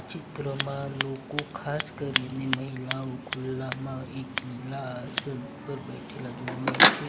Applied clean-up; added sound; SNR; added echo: none; Scissors; -4 dB; none.